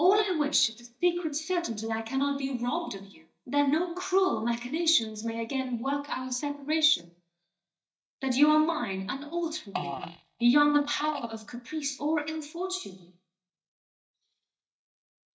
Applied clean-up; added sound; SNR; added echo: neural mask model DeepFilterNet 3.